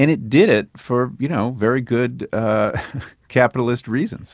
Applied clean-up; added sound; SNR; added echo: none; none; none; none.